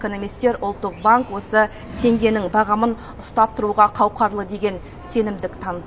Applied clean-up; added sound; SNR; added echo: none; none; none; none.